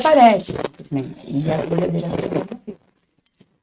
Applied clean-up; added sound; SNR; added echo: neural mask model RNNoise.